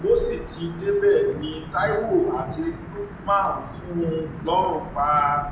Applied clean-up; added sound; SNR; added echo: none; Thunder / Wind / Rain; 12 dB; reverberation time 0.5 s.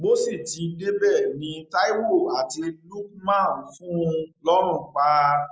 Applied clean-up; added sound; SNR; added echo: none; none; none; none.